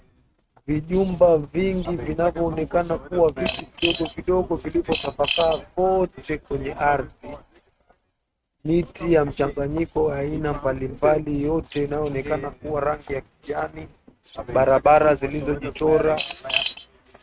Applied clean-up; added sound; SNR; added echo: neural mask model RNNoise.